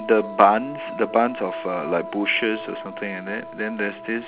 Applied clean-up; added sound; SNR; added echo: none; Wind instrument, woodwind instrument; 12 dB; none.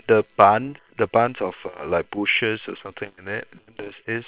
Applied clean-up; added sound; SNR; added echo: neural separator model SepFormer WHAM!.